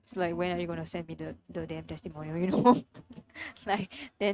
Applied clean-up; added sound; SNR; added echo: neural mask model RNNoise.